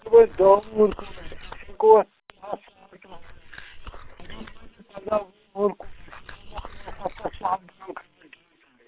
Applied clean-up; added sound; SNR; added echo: neural separator model SepFormer WHAM!.